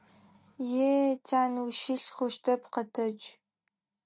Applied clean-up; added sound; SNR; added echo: none; none; none; none.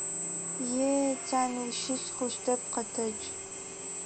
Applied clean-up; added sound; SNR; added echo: none; Drill; 2 dB; none.